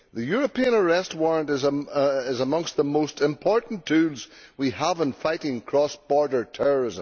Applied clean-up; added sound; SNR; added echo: none; none; none; none.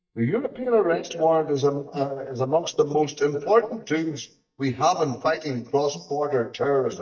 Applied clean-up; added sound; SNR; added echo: neural mask model DeepFilterNet 3.